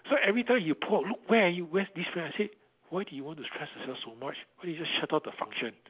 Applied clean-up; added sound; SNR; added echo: none; none; none; none.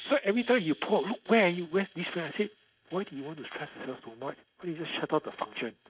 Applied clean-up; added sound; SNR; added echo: neural mask model RNNoise.